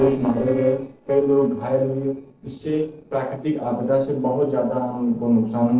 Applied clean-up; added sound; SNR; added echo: neural separator model SepFormer DNS4.